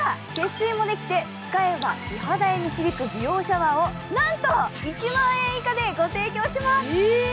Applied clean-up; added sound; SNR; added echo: none; none; none; none.